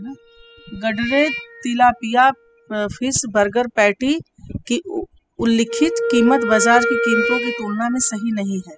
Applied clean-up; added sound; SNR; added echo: classical method spectral subtraction.